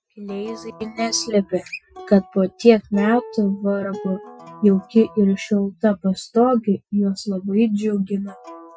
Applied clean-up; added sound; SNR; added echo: classical method Wiener filter.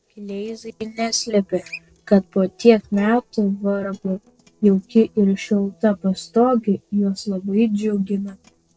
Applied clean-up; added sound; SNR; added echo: neural separator model SepFormer DNS4.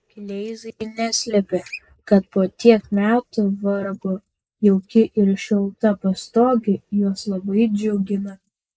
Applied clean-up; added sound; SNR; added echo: neural mask model Resemble Enhance denoiser.